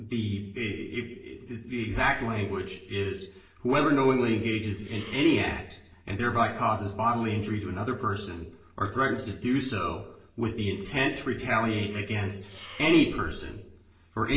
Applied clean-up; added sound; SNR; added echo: neural separator model SepFormer DNS4.